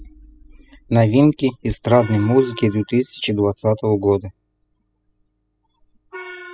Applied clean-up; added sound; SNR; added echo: classical method spectral subtraction.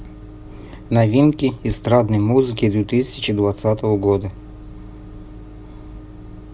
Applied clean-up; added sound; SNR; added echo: none; none; none; none.